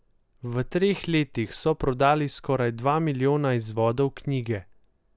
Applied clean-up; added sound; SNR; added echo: none; none; none; none.